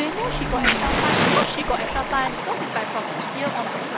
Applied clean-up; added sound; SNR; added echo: none; Stream + Fire; -4 dB; none.